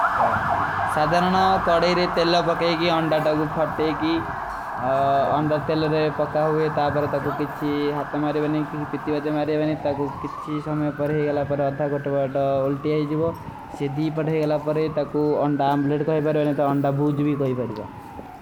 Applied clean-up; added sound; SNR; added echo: none; Motor vehicle (road) / Siren; 7 dB; none.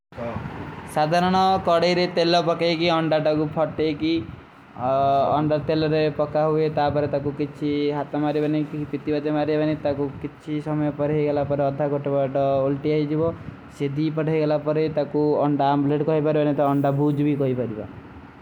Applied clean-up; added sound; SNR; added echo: none; none; none; none.